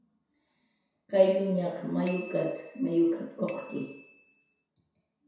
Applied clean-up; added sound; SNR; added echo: none; Bicycle bell; 15 dB; reverberation time 0.7 s.